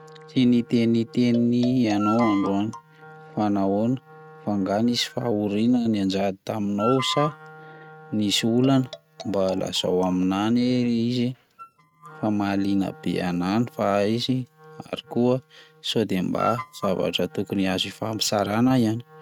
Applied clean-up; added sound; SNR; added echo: neural mask model RNNoise.